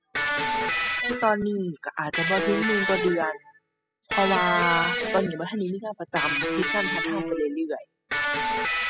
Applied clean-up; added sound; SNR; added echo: classical method spectral subtraction.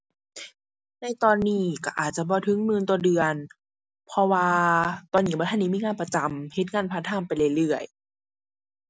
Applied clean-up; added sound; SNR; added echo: none; none; none; none.